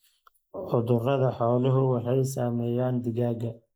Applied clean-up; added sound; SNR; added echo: neural mask model Resemble Enhance denoiser.